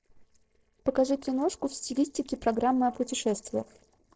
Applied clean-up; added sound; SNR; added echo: neural separator model SepFormer DNS4.